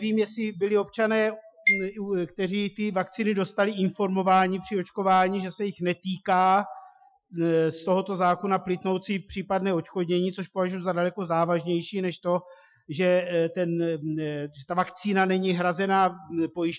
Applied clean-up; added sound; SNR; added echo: classical method Wiener filter.